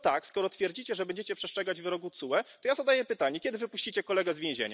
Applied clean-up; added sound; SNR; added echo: none; none; none; none.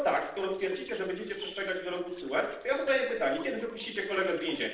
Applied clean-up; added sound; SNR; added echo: neural separator model SepFormer DNS4.